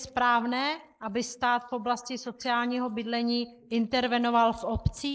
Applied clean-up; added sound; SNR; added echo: neural mask model Resemble Enhance denoiser.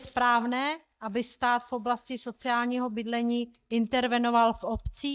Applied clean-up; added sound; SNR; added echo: neural mask model DeepFilterNet 3.